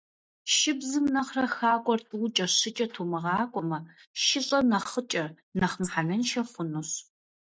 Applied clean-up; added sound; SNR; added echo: neural mask model DeepFilterNet 3.